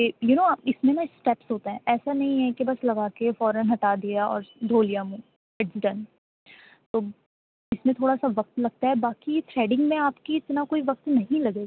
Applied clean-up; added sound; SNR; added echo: none; none; none; none.